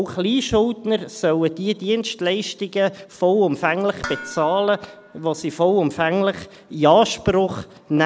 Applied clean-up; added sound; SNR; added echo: none; Dishes, pots, and pans; 17 dB; none.